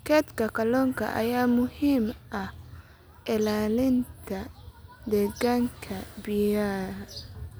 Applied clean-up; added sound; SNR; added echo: none; none; none; none.